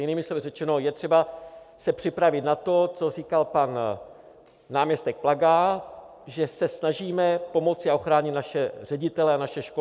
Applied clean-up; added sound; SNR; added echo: none; none; none; none.